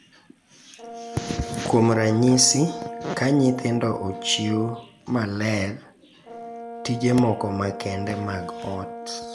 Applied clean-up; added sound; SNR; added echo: none; Brass instrument; 12 dB; none.